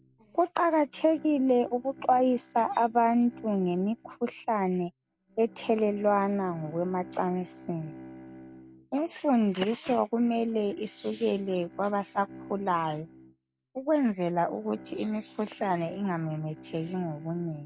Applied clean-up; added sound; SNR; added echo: neural mask model RNNoise.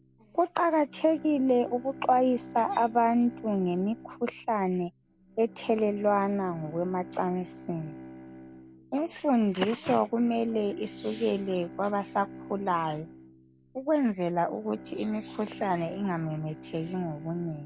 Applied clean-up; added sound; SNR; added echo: none; Bowed string instrument; 17 dB; none.